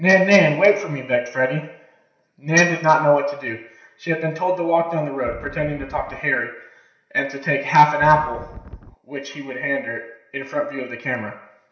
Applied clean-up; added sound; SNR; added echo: none; Wind; 16 dB; reverberation time 0.7 s.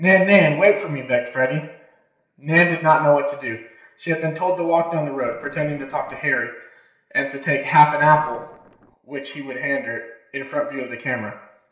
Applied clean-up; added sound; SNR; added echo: neural separator model SepFormer DNS4.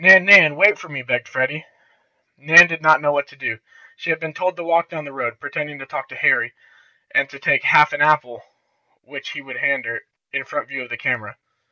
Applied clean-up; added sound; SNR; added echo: none; none; none; none.